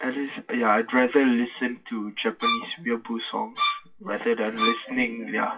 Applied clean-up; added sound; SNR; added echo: classical method WPE with log-MMSE.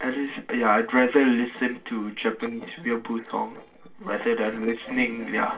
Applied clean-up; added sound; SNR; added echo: neural separator model SepFormer DNS4.